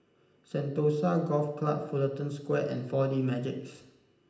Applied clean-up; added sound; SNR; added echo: none; none; none; reverberation time 0.8 s.